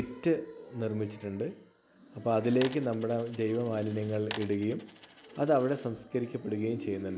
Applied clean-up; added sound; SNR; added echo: none; Coin (dropping); 13 dB; none.